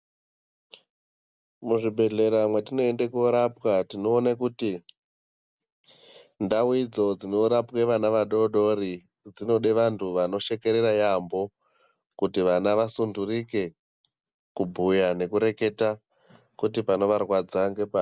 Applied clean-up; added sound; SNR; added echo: none; none; none; none.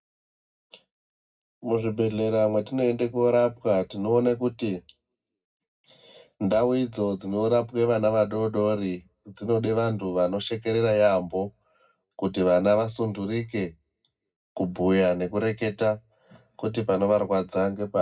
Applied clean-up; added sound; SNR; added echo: none; none; none; reverberation time 0.3 s.